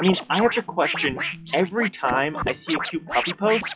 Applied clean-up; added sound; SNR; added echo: classical method WPE with log-MMSE.